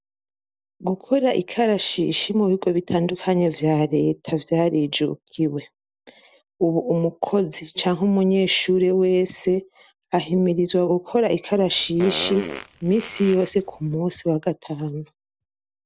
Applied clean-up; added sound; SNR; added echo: none; Fart; 12 dB; none.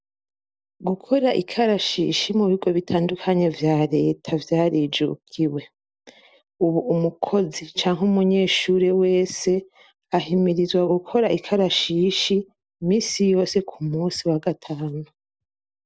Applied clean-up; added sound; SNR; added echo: none; none; none; none.